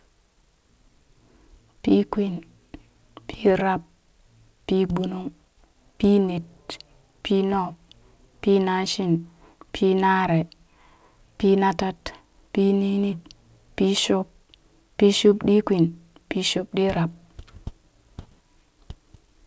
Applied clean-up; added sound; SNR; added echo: none; none; none; none.